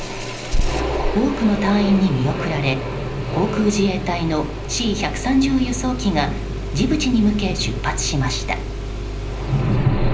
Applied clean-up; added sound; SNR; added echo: none; Engine starting; 5 dB; reverberation time 0.5 s.